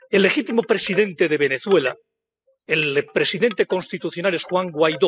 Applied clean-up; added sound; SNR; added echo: classical method spectral subtraction.